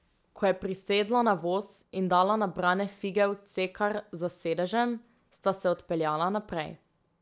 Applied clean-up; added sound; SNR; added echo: none; none; none; none.